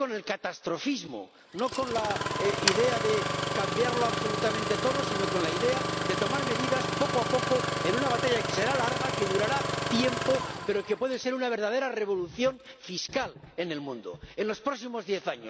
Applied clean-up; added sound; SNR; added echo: none; Engine starting; 2 dB; none.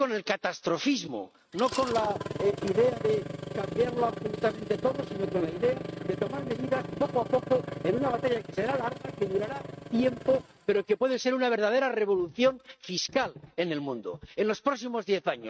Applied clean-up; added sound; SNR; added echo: neural mask model RNNoise.